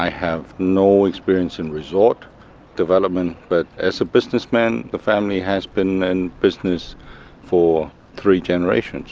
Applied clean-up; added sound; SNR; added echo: none; none; none; none.